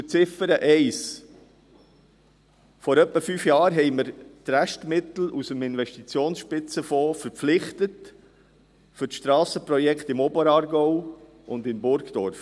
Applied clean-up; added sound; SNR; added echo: none; none; none; none.